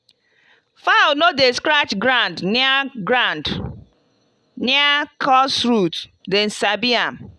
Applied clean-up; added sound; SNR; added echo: none; none; none; none.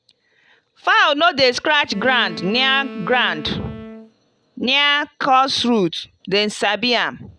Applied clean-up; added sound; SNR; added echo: none; Wind instrument, woodwind instrument; 15 dB; none.